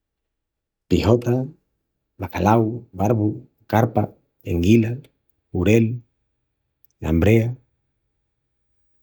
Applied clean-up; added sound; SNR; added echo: neural mask model DeepFilterNet 3.